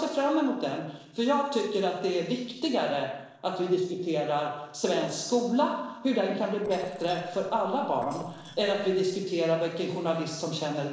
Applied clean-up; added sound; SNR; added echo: neural separator model SepFormer DNS4.